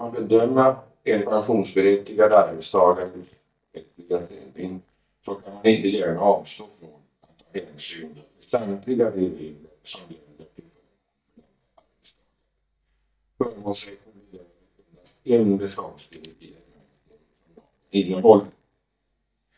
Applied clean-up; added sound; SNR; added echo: neural mask model DeepFilterNet 3.